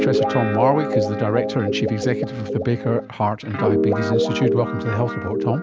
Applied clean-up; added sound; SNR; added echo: none; Guitar; 0 dB; none.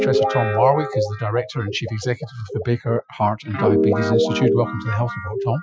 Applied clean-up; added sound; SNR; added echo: classical method Wiener filter.